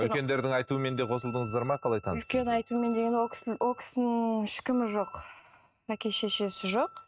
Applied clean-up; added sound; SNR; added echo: neural mask model RNNoise.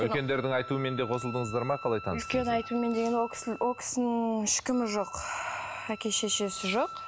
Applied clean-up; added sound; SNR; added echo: none; Wind instrument, woodwind instrument; 14 dB; none.